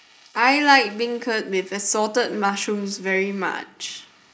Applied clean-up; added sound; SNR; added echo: neural mask model Resemble Enhance denoiser.